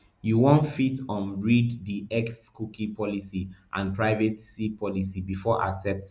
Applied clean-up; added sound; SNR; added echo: none; none; none; none.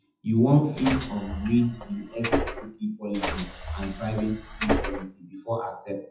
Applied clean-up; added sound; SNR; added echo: classical method WPE with log-MMSE.